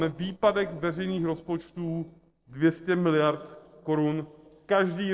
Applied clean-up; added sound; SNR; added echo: neural separator model SepFormer DNS4.